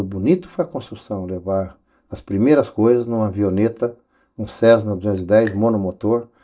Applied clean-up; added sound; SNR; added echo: neural mask model DeepFilterNet 3.